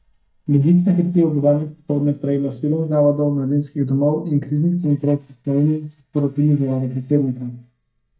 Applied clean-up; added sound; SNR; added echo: neural mask model DeepFilterNet 3.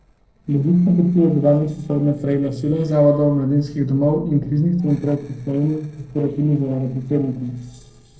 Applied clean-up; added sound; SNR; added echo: neural separator model SepFormer DNS4.